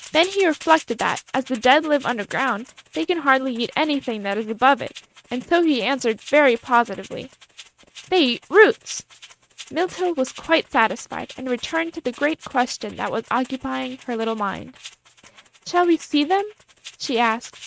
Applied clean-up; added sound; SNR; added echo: neural mask model RNNoise.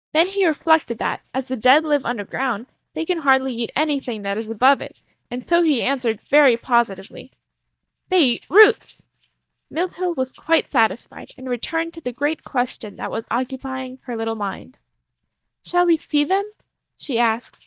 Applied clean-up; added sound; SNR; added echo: neural mask model DeepFilterNet 3.